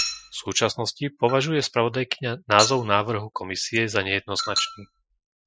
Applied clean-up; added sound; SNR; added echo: classical method Wiener filter.